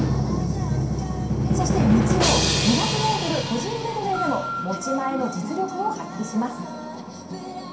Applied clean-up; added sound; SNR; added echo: none; Drum; -1 dB; reverberation time 0.5 s.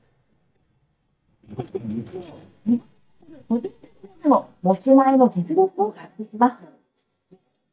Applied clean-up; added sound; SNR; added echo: neural mask model DeepFilterNet 3.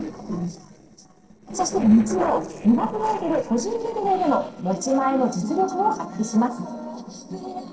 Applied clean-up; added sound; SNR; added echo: neural separator model SepFormer DNS4.